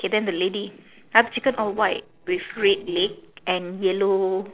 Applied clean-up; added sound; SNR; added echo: neural separator model SepFormer DNS4.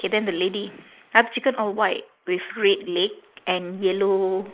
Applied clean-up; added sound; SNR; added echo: neural mask model Resemble Enhance denoiser.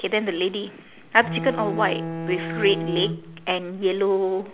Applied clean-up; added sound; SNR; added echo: none; Bowed string instrument; 5 dB; none.